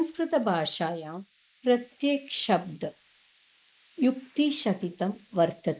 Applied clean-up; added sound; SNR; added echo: neural mask model Resemble Enhance denoiser.